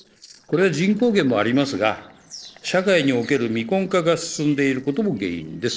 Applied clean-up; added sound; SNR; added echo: neural separator model SepFormer DNS4.